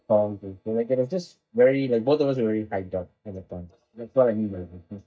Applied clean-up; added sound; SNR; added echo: neural mask model DeepFilterNet 3.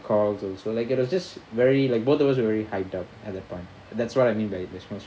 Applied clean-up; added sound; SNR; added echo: none; none; none; none.